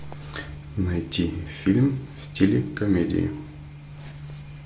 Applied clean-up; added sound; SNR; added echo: none; none; none; none.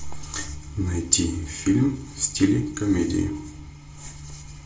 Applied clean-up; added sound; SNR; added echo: none; none; none; reverberation time 0.3 s.